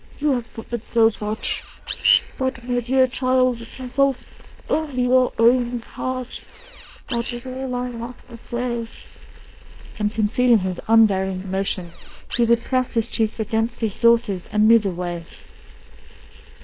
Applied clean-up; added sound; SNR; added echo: neural separator model SepFormer WHAM!.